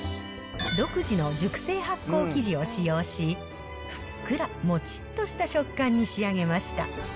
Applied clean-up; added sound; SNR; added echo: none; none; none; none.